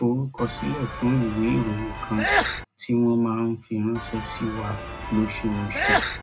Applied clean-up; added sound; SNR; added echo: none; Sneeze / Church bell; 3 dB; reverberation time 0.2 s.